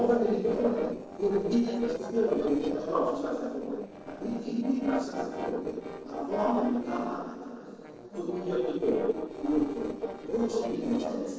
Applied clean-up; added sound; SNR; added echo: neural separator model SepFormer DNS4.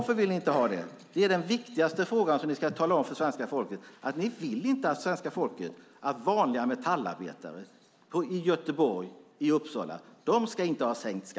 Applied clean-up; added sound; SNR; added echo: none; none; none; none.